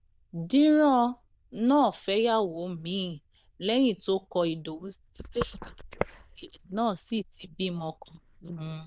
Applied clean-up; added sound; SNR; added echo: neural diffusion model UNIVERSE++.